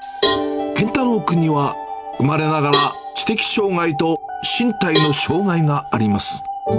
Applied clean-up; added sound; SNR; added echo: none; Cowbell; 8 dB; none.